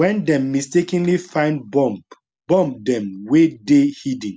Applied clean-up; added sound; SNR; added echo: none; none; none; none.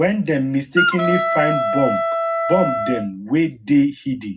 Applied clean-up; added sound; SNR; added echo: none; Wind instrument, woodwind instrument; 1 dB; reverberation time 0.3 s.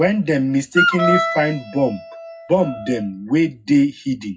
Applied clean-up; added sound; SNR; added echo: classical method WPE with log-MMSE.